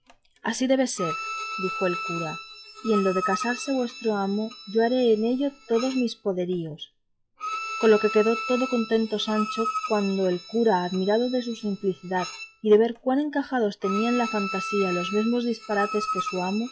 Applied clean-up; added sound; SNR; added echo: classical method log-MMSE.